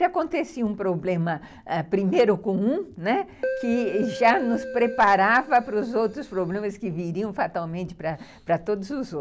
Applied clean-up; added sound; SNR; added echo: none; Keyboard (musical); 10 dB; none.